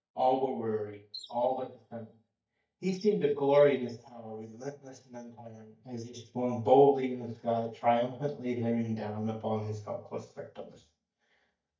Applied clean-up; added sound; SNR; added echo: neural mask model DeepFilterNet 3.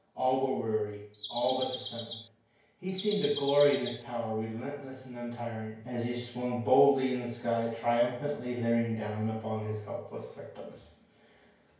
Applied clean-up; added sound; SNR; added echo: none; Bird vocalization, bird call, bird song; 7 dB; reverberation time 0.5 s.